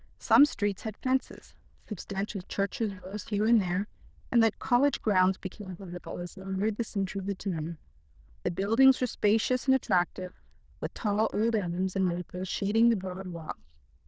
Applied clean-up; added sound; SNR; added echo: neural diffusion model UNIVERSE++.